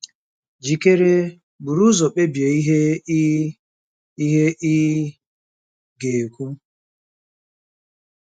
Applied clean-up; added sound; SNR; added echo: none; none; none; none.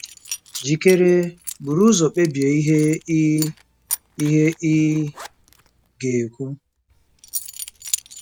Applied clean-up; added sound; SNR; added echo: none; Coin (dropping) / Zipper (clothing); 15 dB; none.